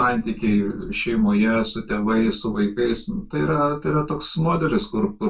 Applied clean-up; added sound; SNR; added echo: none; none; none; reverberation time 0.2 s.